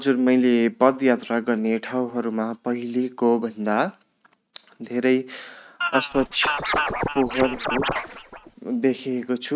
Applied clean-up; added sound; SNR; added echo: neural mask model RNNoise.